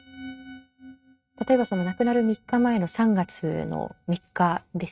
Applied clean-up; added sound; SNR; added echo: neural mask model RNNoise.